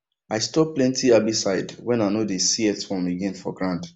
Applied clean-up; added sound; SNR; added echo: none; none; none; none.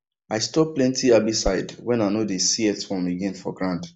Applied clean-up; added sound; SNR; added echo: neural mask model Resemble Enhance denoiser.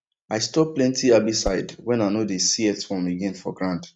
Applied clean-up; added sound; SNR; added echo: neural mask model RNNoise.